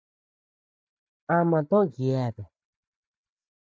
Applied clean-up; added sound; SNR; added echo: neural mask model DeepFilterNet 3.